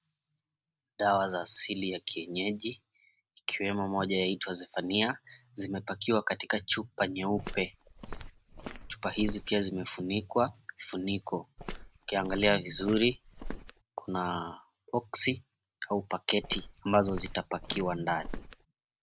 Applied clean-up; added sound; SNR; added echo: none; Walk, footsteps; 11 dB; none.